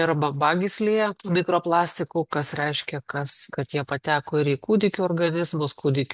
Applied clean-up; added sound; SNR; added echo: none; none; none; none.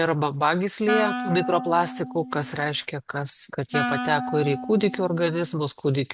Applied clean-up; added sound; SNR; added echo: none; Wind instrument, woodwind instrument; 7 dB; none.